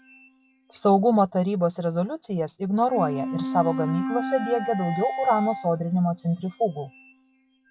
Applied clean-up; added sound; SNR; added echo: classical method log-MMSE.